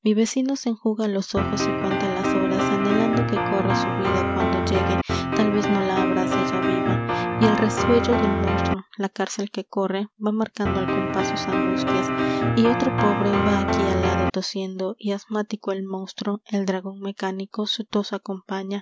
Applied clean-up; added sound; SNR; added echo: none; Piano; -2 dB; none.